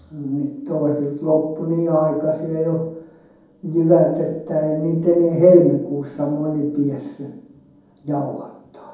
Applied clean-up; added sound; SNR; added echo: none; none; none; reverberation time 1.2 s.